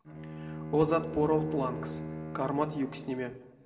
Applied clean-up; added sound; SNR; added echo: none; Bowed string instrument; 8 dB; reverberation time 1.2 s.